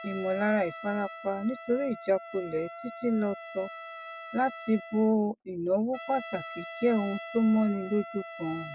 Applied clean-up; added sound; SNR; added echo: none; Trumpet; 13 dB; none.